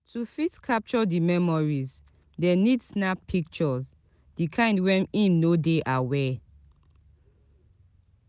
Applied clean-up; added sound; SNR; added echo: none; none; none; none.